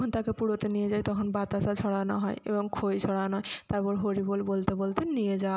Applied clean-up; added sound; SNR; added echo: none; none; none; none.